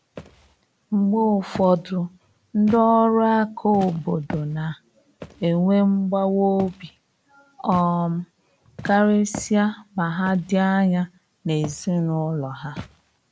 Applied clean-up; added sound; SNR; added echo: none; Walk, footsteps; 19 dB; none.